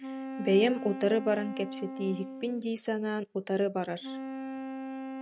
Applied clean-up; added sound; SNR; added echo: none; Wind instrument, woodwind instrument; 9 dB; none.